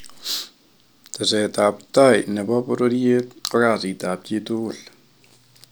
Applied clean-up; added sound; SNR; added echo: none; none; none; none.